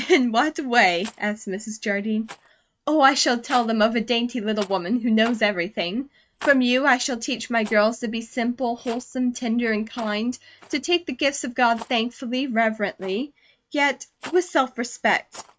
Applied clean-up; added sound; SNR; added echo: neural mask model RNNoise.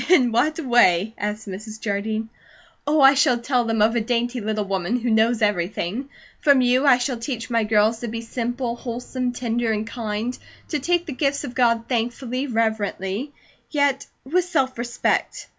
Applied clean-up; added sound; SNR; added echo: none; none; none; none.